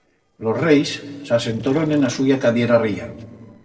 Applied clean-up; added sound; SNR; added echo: neural separator model SepFormer DNS4.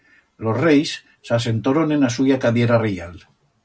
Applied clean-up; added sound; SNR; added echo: none; none; none; none.